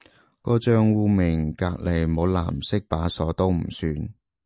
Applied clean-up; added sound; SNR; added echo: none; none; none; none.